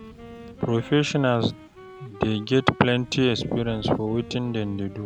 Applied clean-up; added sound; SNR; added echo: none; Wind instrument, woodwind instrument + Thunder / Rain; 18 dB; none.